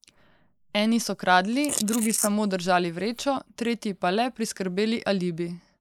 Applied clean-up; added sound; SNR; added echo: neural mask model Resemble Enhance denoiser.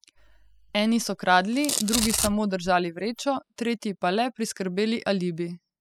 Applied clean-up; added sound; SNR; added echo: classical method spectral subtraction.